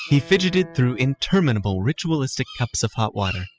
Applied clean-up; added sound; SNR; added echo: classical method spectral subtraction.